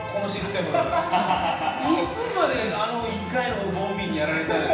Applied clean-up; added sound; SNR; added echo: none; Breathing; 16 dB; reverberation time 0.9 s.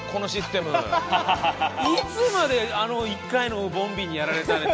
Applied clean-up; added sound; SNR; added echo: none; none; none; none.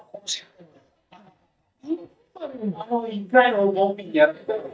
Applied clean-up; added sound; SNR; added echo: neural mask model DeepFilterNet 3.